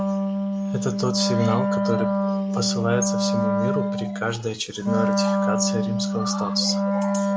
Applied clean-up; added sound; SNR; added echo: none; Wind instrument, woodwind instrument; -4 dB; none.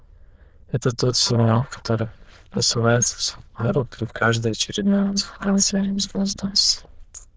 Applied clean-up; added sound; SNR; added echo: neural diffusion model UNIVERSE++.